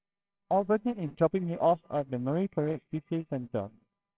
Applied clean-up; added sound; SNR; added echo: neural separator model SepFormer WHAMR!.